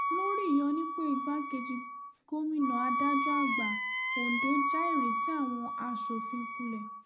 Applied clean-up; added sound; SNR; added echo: none; Wind instrument, woodwind instrument; -1 dB; reverberation time 0.2 s.